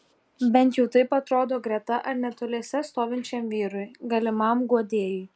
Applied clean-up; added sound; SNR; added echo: none; none; none; none.